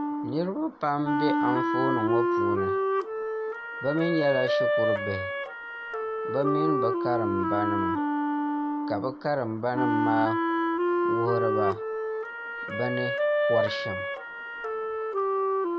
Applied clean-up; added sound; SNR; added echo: none; Wind instrument, woodwind instrument; -4 dB; none.